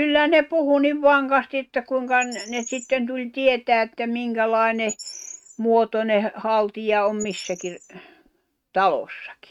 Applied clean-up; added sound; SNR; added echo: neural mask model RNNoise.